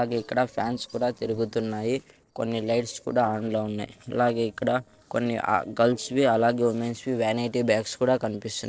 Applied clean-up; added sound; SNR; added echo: neural separator model SepFormer DNS4.